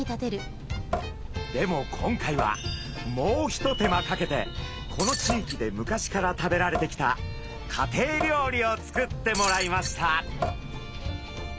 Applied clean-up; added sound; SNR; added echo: none; Drip / Sink (filling or washing) / Water tap, faucet + Shatter; 6 dB; none.